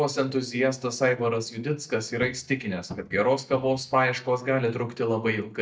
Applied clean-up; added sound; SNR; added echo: neural mask model DeepFilterNet 3.